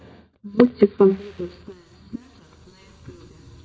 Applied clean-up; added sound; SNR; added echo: neural mask model DeepFilterNet 3.